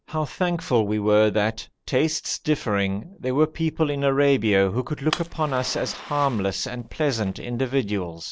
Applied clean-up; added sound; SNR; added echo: none; Fire; 16 dB; none.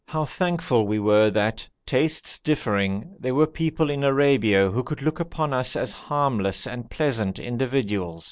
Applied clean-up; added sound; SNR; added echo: none; none; none; none.